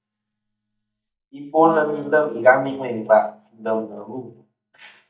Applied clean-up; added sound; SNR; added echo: neural mask model DeepFilterNet 3.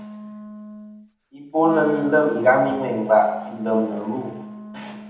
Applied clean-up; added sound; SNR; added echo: none; Wind instrument, woodwind instrument; 14 dB; reverberation time 0.8 s.